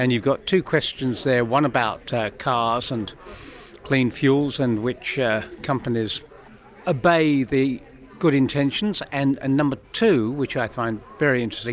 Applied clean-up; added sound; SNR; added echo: none; none; none; none.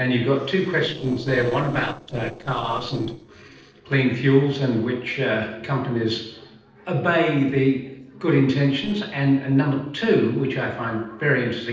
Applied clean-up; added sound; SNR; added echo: neural separator model SepFormer DNS4.